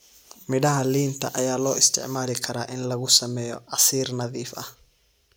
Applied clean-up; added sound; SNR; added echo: none; none; none; none.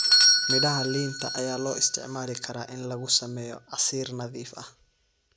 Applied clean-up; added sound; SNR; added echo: none; Bell / Doorbell; -5 dB; none.